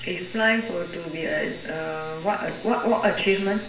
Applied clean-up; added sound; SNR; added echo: none; none; none; reverberation time 0.7 s.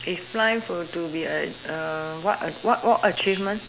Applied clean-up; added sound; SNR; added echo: none; none; none; none.